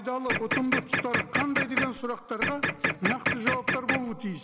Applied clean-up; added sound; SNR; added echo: none; Printer; -3 dB; none.